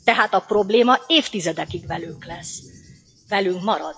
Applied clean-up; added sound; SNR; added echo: classical method log-MMSE.